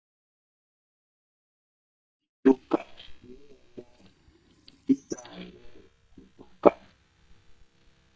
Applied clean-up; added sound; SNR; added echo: neural mask model DeepFilterNet 3.